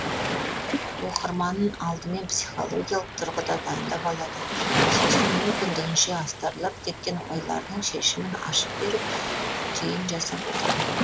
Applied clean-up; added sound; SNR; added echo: none; Waves, surf; 0 dB; none.